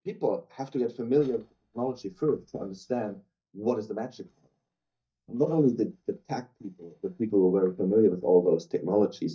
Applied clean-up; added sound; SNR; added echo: neural mask model DeepFilterNet 3.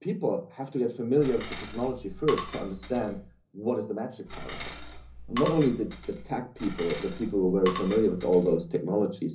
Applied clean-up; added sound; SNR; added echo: none; Cutlery, silverware / Dishes, pots, and pans; 11 dB; reverberation time 0.5 s.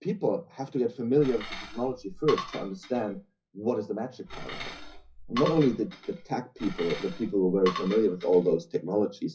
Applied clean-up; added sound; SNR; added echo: classical method WPE with log-MMSE.